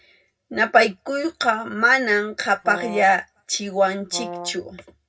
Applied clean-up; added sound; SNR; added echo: none; Brass instrument; 13 dB; reverberation time 0.2 s.